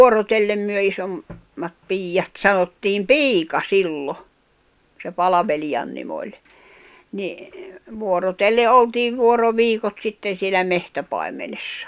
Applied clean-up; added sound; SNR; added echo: none; none; none; none.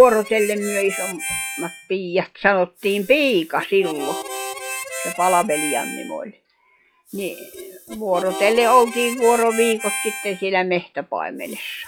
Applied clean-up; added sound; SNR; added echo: classical method log-MMSE.